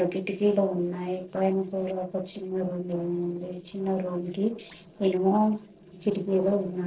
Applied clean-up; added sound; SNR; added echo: neural separator model SepFormer DNS4.